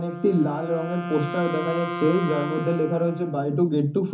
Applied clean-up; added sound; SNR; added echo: none; Wind instrument, woodwind instrument; 9 dB; reverberation time 0.3 s.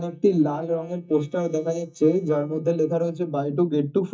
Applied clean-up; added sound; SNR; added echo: neural mask model DeepFilterNet 3.